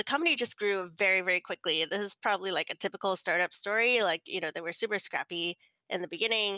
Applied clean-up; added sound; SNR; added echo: none; none; none; none.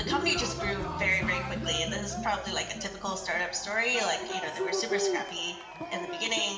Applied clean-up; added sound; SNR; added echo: none; Cheering; 3 dB; reverberation time 0.9 s.